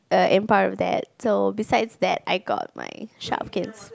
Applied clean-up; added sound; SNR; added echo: none; none; none; none.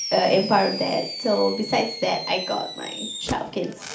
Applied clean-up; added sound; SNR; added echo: none; Fireworks; 9 dB; reverberation time 0.4 s.